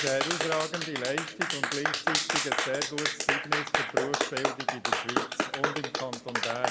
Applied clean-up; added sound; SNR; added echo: none; Clapping; -5 dB; none.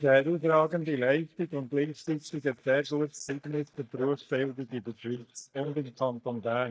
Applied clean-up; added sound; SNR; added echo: neural mask model DeepFilterNet 3.